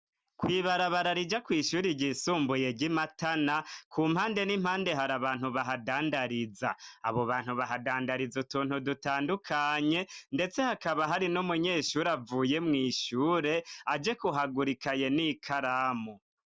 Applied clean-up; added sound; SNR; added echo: none; none; none; none.